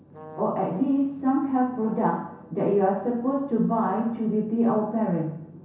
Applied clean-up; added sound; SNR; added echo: none; Brass instrument; 19 dB; reverberation time 0.6 s.